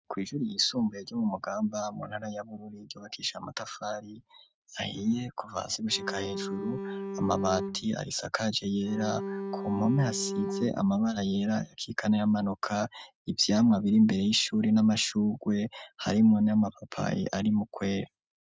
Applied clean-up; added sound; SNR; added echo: neural mask model RNNoise.